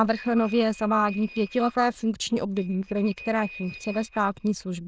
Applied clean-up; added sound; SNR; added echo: neural diffusion model UNIVERSE++.